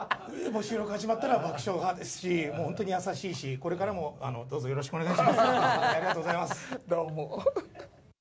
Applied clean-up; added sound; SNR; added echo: none; none; none; none.